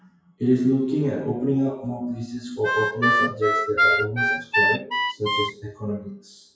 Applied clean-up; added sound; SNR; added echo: classical method WPE with log-MMSE.